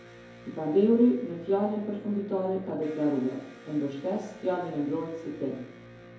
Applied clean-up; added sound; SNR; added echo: none; Electric guitar; 19 dB; reverberation time 2.3 s.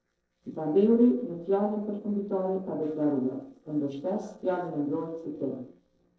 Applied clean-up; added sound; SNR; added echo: neural separator model SepFormer DNS4.